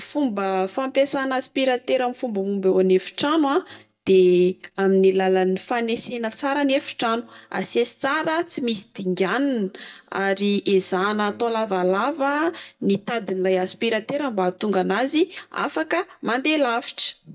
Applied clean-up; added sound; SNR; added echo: neural mask model DeepFilterNet 3.